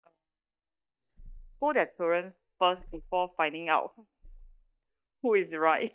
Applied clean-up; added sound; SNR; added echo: neural mask model DeepFilterNet 3.